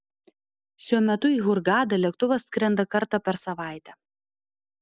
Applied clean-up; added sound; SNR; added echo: none; none; none; none.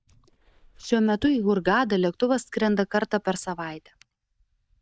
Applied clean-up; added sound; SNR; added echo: neural mask model DeepFilterNet 3.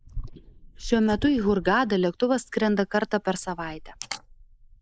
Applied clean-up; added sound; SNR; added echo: neural mask model Resemble Enhance denoiser.